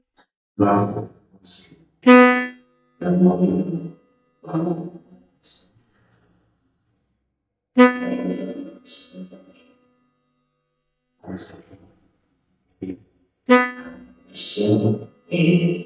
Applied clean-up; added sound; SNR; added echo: neural mask model DeepFilterNet 3.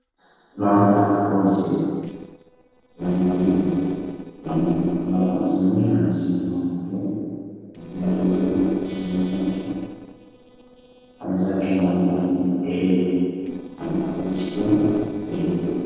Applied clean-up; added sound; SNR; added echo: neural separator model SepFormer DNS4.